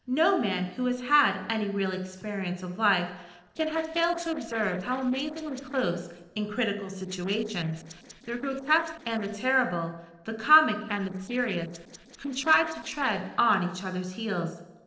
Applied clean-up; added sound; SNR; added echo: neural separator model SepFormer DNS4.